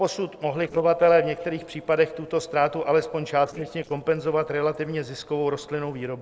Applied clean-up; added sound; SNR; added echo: neural separator model SepFormer DNS4.